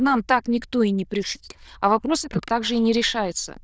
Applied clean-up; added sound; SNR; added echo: neural diffusion model UNIVERSE++.